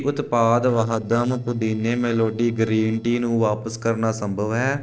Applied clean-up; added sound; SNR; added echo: neural separator model SepFormer DNS4.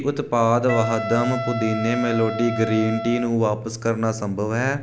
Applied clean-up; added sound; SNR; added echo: none; Wind instrument, woodwind instrument; 7 dB; none.